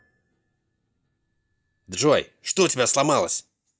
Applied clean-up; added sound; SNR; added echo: neural mask model DeepFilterNet 3.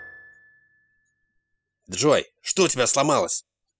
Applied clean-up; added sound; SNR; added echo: classical method spectral subtraction.